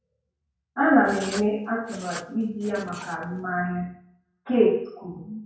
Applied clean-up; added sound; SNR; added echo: none; Writing; 16 dB; reverberation time 0.5 s.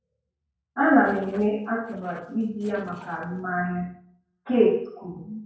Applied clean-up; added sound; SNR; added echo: neural separator model SepFormer DNS4.